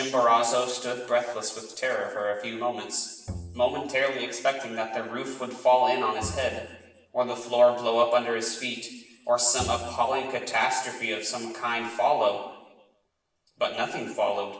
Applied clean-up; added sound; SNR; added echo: none; Bowed string instrument; 15 dB; reverberation time 1.0 s.